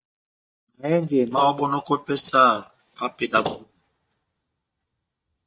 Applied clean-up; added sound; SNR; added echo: neural mask model DeepFilterNet 3.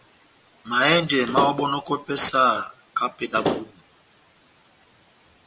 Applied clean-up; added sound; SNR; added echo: none; Slam / Wood; 1 dB; none.